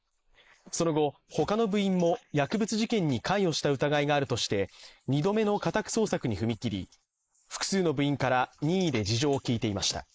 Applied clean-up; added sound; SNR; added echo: neural mask model Resemble Enhance denoiser.